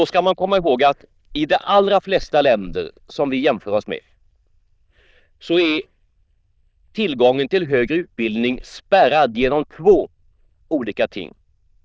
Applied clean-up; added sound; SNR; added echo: neural diffusion model UNIVERSE++.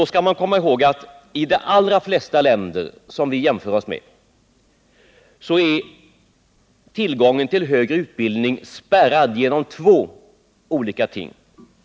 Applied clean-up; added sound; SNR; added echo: none; none; none; none.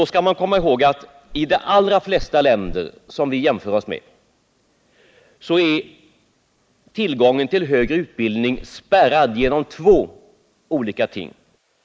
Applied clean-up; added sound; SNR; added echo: neural mask model Resemble Enhance denoiser.